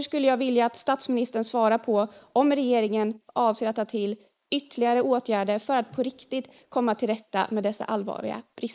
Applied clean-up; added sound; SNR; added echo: neural mask model Resemble Enhance denoiser.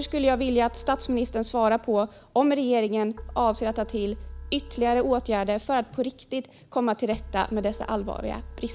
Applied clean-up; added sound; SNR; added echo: none; Keyboard (musical); 15 dB; none.